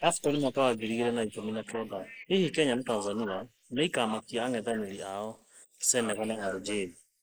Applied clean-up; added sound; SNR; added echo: neural mask model Resemble Enhance denoiser.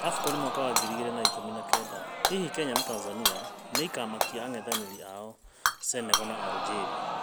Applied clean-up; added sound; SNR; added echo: none; Shatter / Hammer + Crowd; -4 dB; none.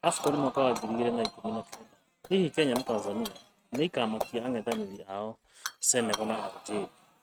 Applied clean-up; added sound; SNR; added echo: neural mask model RNNoise.